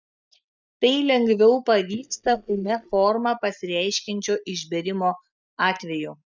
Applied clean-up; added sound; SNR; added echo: neural mask model DeepFilterNet 3.